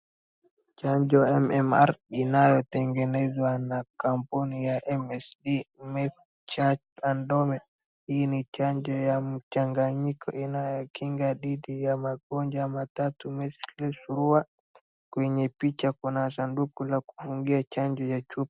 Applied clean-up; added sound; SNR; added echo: none; none; none; none.